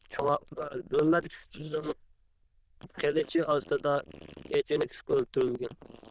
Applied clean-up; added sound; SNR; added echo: neural diffusion model UNIVERSE++.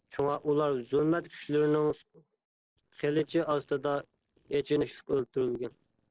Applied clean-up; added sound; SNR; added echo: neural separator model SepFormer DNS4.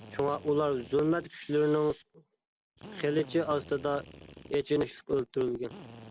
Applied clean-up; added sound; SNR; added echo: none; Drill; 19 dB; none.